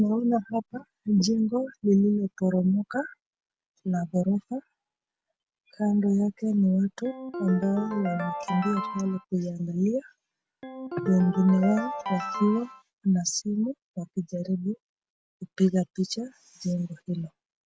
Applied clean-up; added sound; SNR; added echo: none; Ringtone; 7 dB; none.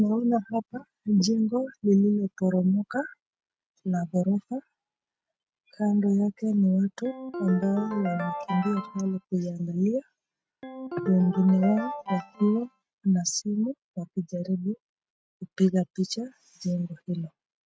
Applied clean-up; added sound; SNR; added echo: neural mask model RNNoise.